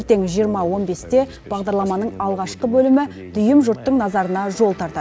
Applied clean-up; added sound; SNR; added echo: none; none; none; none.